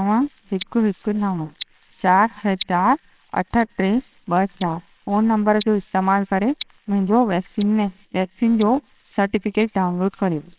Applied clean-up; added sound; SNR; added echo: neural separator model SepFormer WHAMR!.